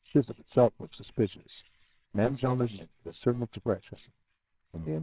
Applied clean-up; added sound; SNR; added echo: neural separator model SepFormer WHAMR!.